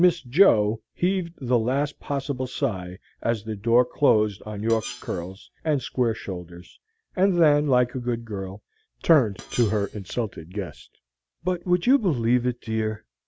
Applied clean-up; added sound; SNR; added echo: none; Screech; 19 dB; none.